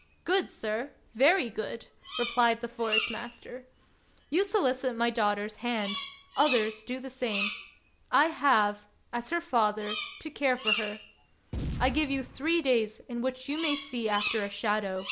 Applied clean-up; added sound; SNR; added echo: none; Bird vocalization, bird call, bird song + Boom; 9 dB; none.